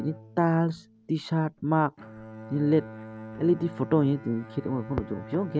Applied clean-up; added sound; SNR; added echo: none; Bowed string instrument; 16 dB; none.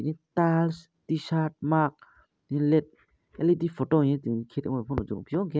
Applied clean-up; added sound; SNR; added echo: none; none; none; none.